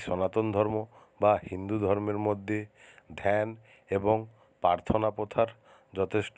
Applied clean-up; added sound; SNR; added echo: none; none; none; none.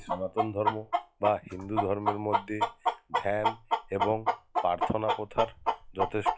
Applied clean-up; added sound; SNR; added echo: classical method log-MMSE.